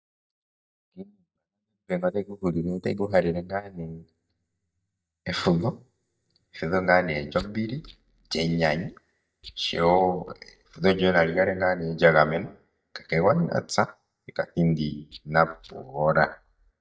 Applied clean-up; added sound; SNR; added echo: neural mask model DeepFilterNet 3.